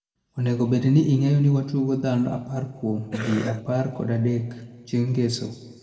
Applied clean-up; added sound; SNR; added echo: none; Cough; 13 dB; reverberation time 1.6 s.